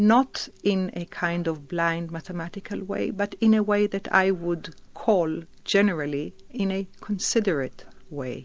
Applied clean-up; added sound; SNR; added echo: none; none; none; none.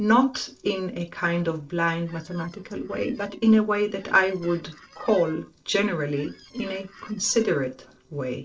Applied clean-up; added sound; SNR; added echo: neural separator model SepFormer DNS4.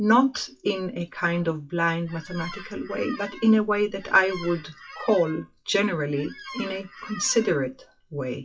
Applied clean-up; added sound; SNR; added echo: classical method WPE with log-MMSE.